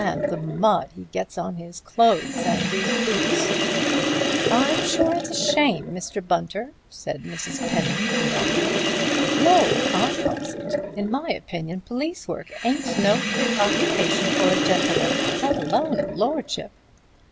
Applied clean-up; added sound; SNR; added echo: none; Sink (filling or washing); 0 dB; none.